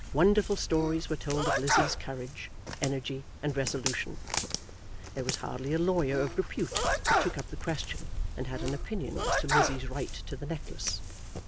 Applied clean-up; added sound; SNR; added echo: none; Sneeze + Walk, footsteps; 1 dB; none.